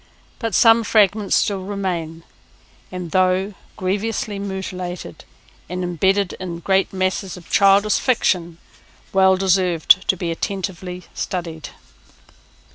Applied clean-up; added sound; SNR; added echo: none; none; none; none.